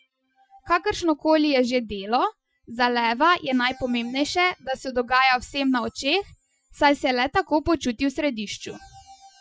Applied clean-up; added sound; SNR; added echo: classical method Wiener filter.